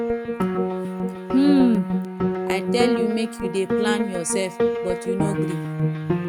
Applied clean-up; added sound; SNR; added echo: none; Piano; -1 dB; none.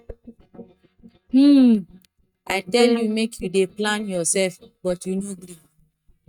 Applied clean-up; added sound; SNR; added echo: neural mask model DeepFilterNet 3.